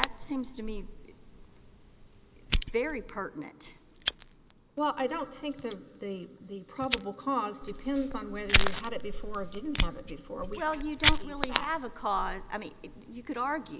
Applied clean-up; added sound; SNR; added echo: none; Fire; -2 dB; none.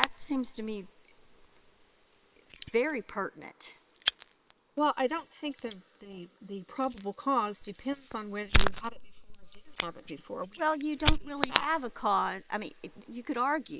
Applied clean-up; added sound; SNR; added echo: neural separator model SepFormer WHAM!.